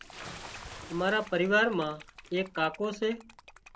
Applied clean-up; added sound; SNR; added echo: none; Bathtub (filling or washing) / Splash, splatter + Liquid; 16 dB; none.